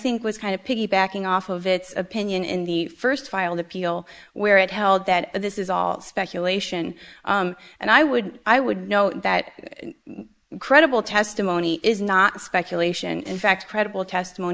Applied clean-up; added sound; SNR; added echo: neural mask model Resemble Enhance denoiser.